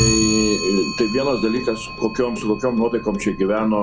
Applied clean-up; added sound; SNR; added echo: none; Clock; 6 dB; none.